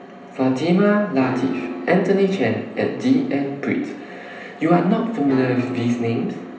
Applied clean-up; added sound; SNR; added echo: none; Piano; 12 dB; reverberation time 0.8 s.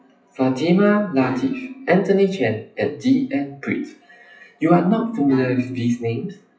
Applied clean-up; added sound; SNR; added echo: classical method WPE with log-MMSE.